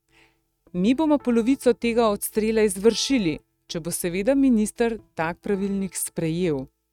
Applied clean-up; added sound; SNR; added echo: neural mask model RNNoise.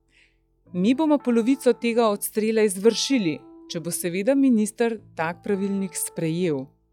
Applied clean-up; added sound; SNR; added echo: classical method log-MMSE.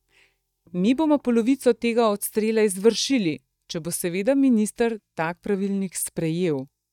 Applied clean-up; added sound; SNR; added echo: neural mask model DeepFilterNet 3.